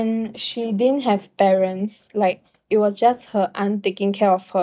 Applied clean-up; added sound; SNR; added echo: neural mask model DeepFilterNet 3.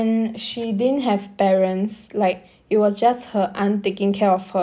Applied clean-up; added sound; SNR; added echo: none; none; none; none.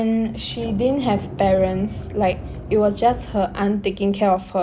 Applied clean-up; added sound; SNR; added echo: none; Sliding door; 12 dB; none.